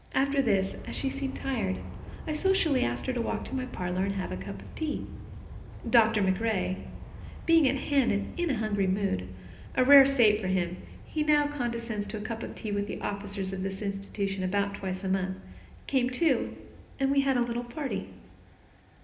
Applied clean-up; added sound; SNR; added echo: none; Aircraft; 14 dB; reverberation time 0.8 s.